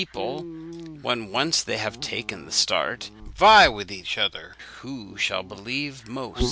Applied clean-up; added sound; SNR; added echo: none; Dog; 13 dB; none.